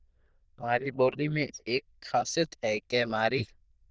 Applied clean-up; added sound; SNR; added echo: neural diffusion model UNIVERSE++.